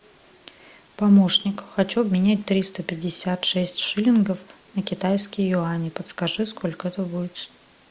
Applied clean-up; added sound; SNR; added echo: none; none; none; none.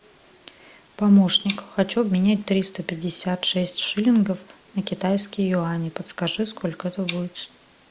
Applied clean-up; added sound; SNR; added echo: none; Tick; 15 dB; none.